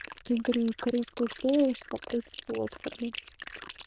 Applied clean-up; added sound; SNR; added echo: neural diffusion model UNIVERSE++.